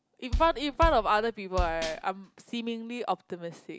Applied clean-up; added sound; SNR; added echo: none; Bass drum; 4 dB; none.